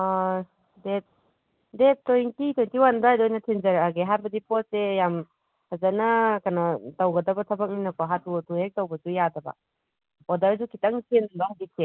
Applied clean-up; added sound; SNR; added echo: none; none; none; none.